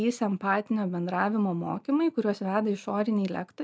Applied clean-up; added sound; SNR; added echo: none; none; none; none.